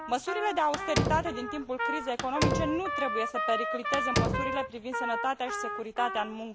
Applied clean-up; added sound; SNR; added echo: none; Slam + Trumpet; 0 dB; none.